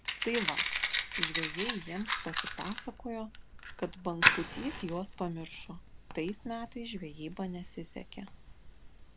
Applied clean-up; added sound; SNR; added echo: none; Fire; -3 dB; none.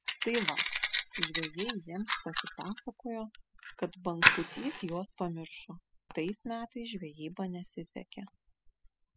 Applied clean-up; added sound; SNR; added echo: classical method spectral subtraction.